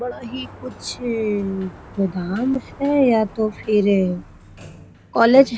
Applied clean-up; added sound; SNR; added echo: none; Sliding door; 20 dB; none.